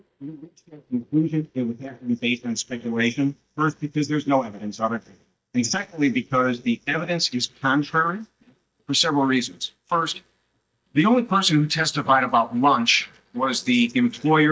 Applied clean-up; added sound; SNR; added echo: neural mask model DeepFilterNet 3.